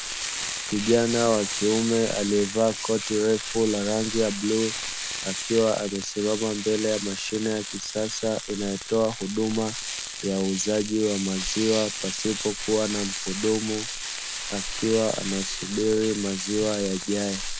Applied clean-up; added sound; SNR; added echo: none; Frying (food); 6 dB; none.